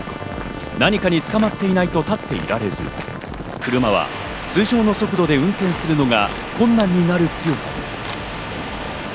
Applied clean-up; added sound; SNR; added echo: none; Livestock, farm animals, working animals + Trumpet; 14 dB; none.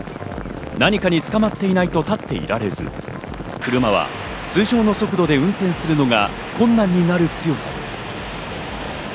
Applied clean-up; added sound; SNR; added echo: none; none; none; none.